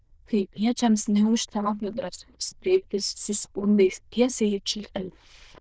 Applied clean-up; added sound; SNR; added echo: neural diffusion model UNIVERSE++.